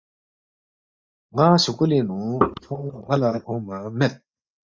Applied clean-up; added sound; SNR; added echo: neural mask model DeepFilterNet 3.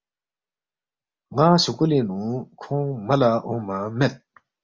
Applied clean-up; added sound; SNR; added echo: none; none; none; none.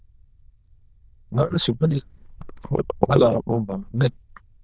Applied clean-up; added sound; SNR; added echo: neural diffusion model UNIVERSE++.